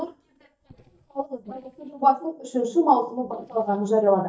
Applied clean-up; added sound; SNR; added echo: neural mask model DeepFilterNet 3.